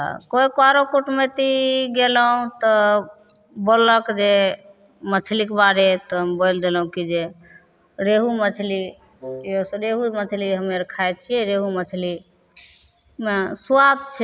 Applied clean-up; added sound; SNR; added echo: none; Wind instrument, woodwind instrument; 15 dB; none.